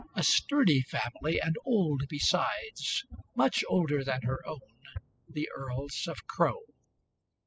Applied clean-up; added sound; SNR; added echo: classical method spectral subtraction.